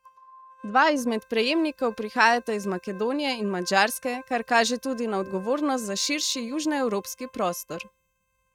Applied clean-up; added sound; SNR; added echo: neural mask model RNNoise.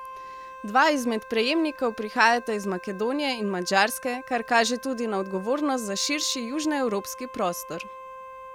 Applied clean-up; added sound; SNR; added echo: none; Wind instrument, woodwind instrument; 16 dB; none.